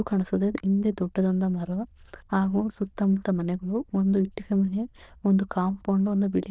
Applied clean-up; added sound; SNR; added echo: neural diffusion model UNIVERSE++.